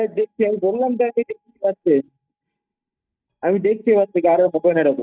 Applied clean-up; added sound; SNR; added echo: neural mask model DeepFilterNet 3.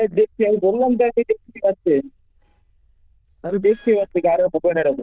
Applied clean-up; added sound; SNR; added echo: neural diffusion model UNIVERSE++.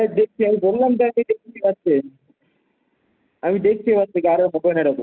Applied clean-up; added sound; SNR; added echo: none; none; none; none.